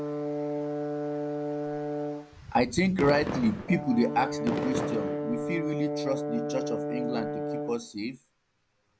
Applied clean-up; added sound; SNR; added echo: none; Fireworks + Brass instrument; 2 dB; none.